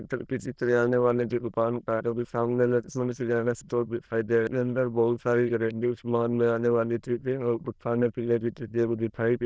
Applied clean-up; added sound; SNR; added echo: neural diffusion model UNIVERSE++.